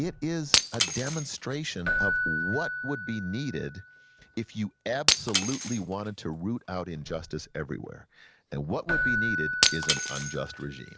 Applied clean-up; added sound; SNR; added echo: none; Keyboard (musical) + Shatter; -3 dB; none.